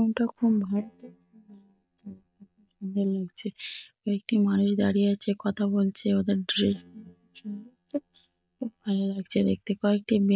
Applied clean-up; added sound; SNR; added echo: neural mask model DeepFilterNet 3.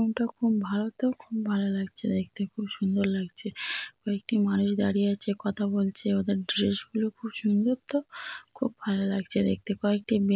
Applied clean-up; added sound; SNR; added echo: none; none; none; none.